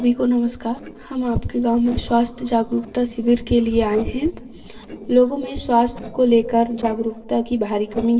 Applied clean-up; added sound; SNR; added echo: neural separator model SepFormer DNS4.